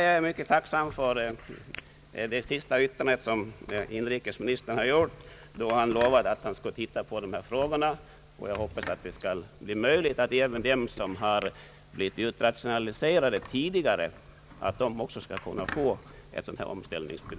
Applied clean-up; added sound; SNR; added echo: none; Squeak; 18 dB; none.